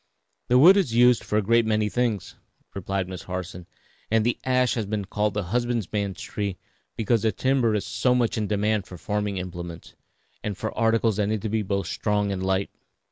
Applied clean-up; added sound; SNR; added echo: none; none; none; none.